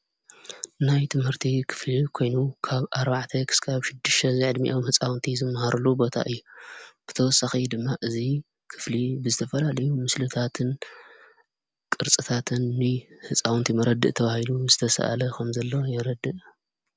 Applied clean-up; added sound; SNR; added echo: none; none; none; none.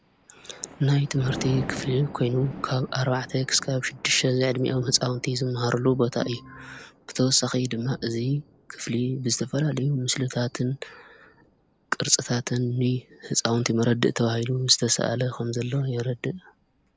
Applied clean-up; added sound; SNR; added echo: none; Organ + Thunder; 17 dB; none.